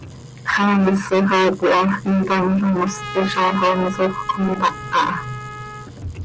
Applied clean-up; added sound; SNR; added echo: none; Trumpet; 14 dB; none.